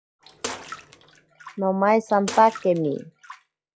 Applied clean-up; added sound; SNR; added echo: classical method log-MMSE.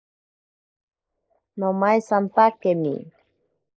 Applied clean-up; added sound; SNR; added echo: neural mask model Resemble Enhance denoiser.